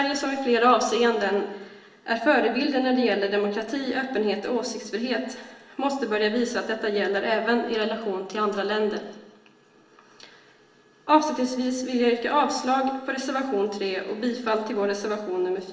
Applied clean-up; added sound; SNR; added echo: none; none; none; reverberation time 0.9 s.